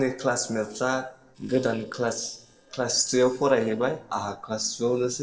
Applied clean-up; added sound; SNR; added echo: neural separator model SepFormer DNS4.